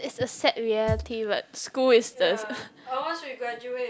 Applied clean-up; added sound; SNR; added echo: none; Thump, thud; 9 dB; none.